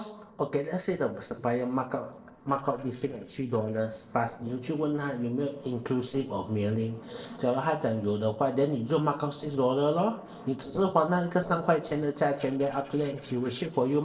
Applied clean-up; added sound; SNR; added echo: neural separator model SepFormer DNS4.